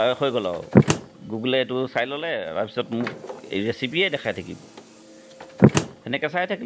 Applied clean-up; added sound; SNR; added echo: none; Slam; -1 dB; none.